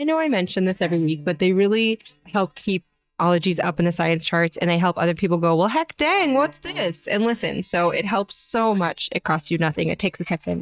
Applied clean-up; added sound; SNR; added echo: neural mask model DeepFilterNet 3.